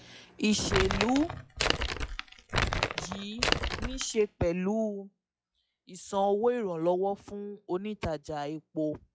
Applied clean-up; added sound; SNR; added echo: classical method log-MMSE.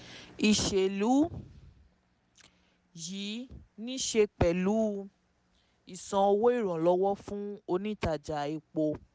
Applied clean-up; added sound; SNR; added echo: none; none; none; none.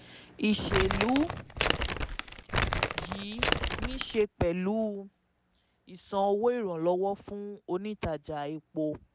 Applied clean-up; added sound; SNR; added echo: none; Crumpling, crinkling; -1 dB; none.